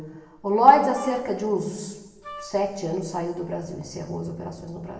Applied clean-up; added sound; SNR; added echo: none; Wind instrument, woodwind instrument; 17 dB; reverberation time 1.2 s.